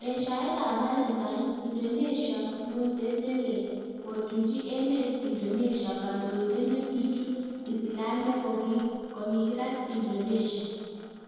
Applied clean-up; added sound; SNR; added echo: neural separator model SepFormer DNS4.